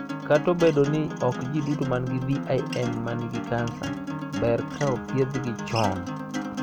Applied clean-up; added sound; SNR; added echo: none; Acoustic guitar; 6 dB; none.